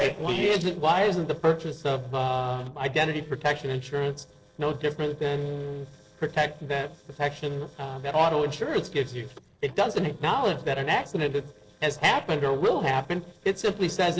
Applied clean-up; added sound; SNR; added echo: neural separator model SepFormer DNS4.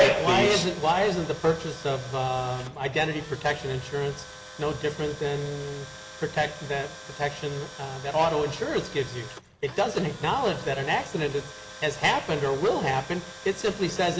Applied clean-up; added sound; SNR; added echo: none; Tools; 16 dB; none.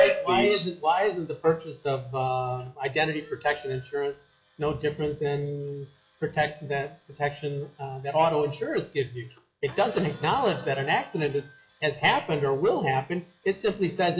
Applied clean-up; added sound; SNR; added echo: classical method log-MMSE.